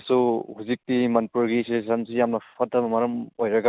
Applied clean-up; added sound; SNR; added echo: none; none; none; none.